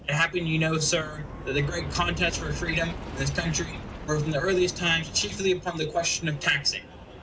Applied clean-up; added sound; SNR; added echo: none; Aircraft; 10 dB; none.